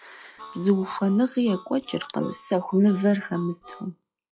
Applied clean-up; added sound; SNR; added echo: classical method log-MMSE.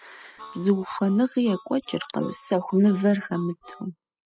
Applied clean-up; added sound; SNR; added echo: classical method spectral subtraction.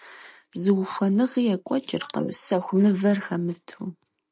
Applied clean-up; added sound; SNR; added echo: none; none; none; none.